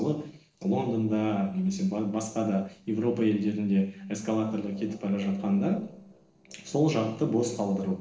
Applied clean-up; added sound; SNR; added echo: neural separator model SepFormer DNS4.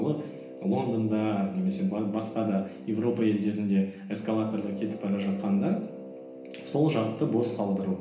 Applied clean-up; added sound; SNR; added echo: none; Brass instrument; 15 dB; reverberation time 0.3 s.